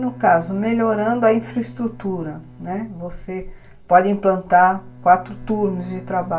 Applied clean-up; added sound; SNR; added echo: none; Bowed string instrument; 20 dB; reverberation time 0.2 s.